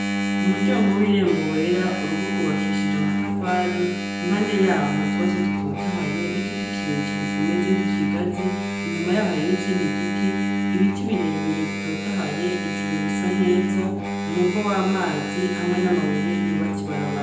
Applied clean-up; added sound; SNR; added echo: none; Engine; 0 dB; reverberation time 0.9 s.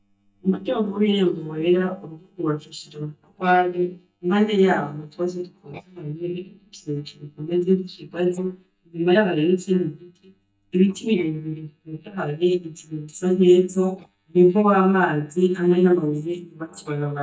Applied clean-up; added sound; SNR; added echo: neural mask model DeepFilterNet 3.